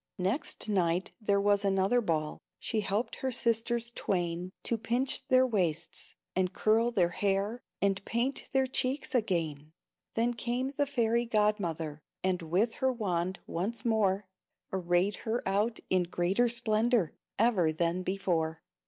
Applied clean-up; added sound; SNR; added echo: none; none; none; none.